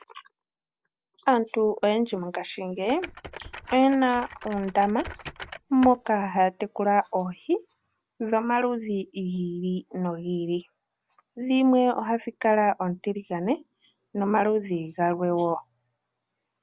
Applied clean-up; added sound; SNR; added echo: none; Typing; 16 dB; none.